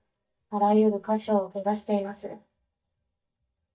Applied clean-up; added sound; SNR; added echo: neural mask model DeepFilterNet 3.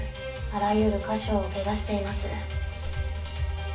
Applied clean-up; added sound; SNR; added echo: none; Slam; 20 dB; reverberation time 0.3 s.